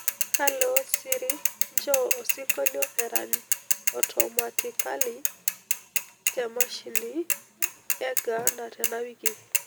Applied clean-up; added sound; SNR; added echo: none; Mechanisms / Bicycle; -5 dB; none.